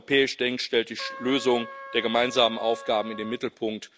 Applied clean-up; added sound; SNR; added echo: none; Trumpet; 15 dB; none.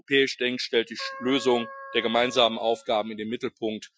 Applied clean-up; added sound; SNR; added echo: classical method Wiener filter.